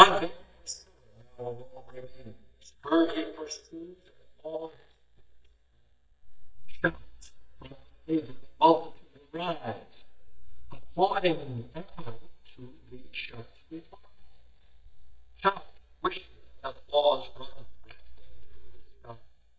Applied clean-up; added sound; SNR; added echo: neural mask model DeepFilterNet 3.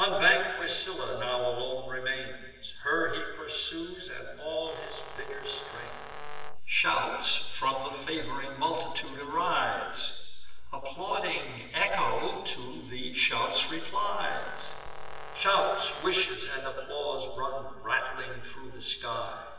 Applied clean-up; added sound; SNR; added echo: none; Brass instrument; 14 dB; reverberation time 1.4 s.